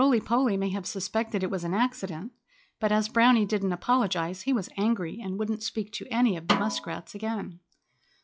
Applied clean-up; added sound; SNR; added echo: classical method log-MMSE.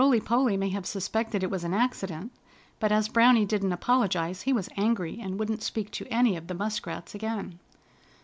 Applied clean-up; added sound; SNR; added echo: none; none; none; none.